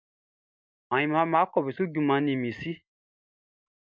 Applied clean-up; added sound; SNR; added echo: none; none; none; none.